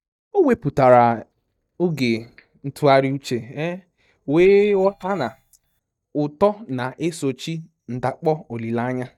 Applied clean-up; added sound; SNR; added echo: neural mask model DeepFilterNet 3.